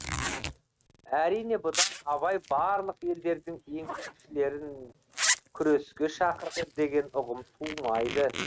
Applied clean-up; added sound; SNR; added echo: neural mask model RNNoise.